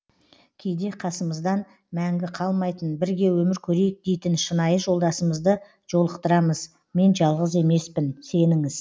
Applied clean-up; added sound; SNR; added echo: none; none; none; none.